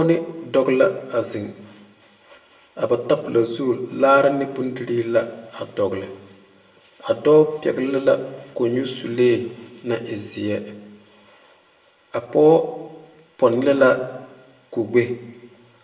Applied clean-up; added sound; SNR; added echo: none; none; none; reverberation time 0.7 s.